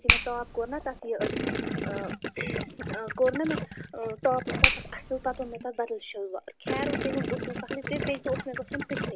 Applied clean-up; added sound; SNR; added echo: none; Gurgling + Finger snapping; -1 dB; none.